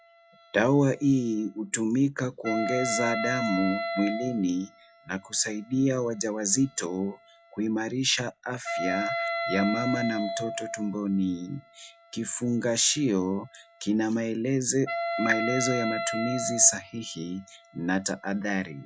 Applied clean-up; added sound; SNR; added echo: classical method log-MMSE.